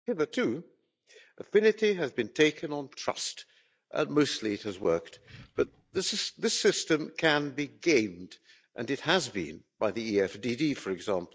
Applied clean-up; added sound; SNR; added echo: neural mask model DeepFilterNet 3.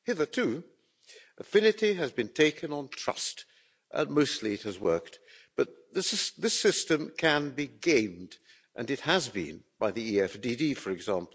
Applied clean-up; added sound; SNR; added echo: none; none; none; none.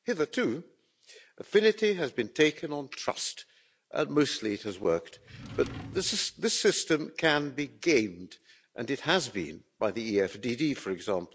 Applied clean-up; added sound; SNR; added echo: none; Drawer open or close; 14 dB; none.